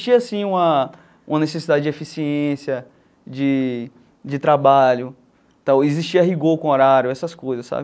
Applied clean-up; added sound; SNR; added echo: none; none; none; none.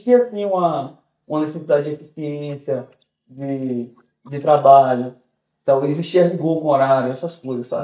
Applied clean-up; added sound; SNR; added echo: neural mask model DeepFilterNet 3.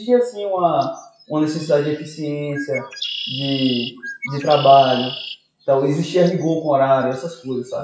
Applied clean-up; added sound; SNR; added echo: classical method WPE with log-MMSE.